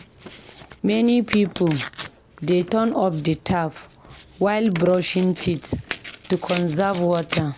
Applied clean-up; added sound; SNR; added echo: none; Tearing; 15 dB; none.